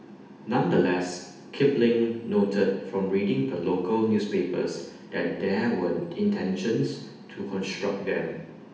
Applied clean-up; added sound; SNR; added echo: none; none; none; reverberation time 0.8 s.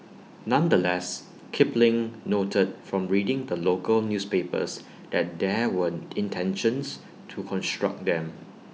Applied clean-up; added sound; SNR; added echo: none; none; none; none.